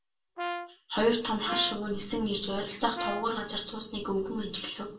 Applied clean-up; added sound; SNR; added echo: none; Brass instrument; 7 dB; reverberation time 0.3 s.